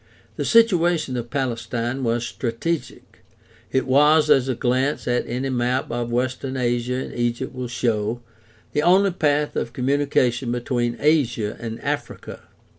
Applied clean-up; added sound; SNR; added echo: none; none; none; none.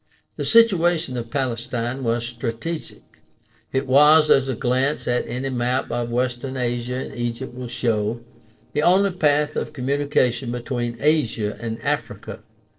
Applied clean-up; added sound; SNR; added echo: neural separator model SepFormer DNS4.